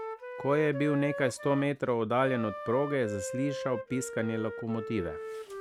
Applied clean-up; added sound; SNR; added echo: none; Wind instrument, woodwind instrument; 9 dB; none.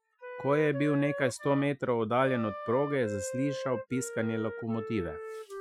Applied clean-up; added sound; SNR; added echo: classical method Wiener filter.